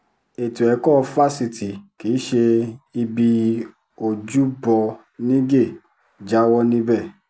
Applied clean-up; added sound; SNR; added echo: none; none; none; none.